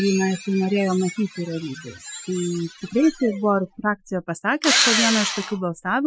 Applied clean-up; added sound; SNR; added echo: classical method Wiener filter.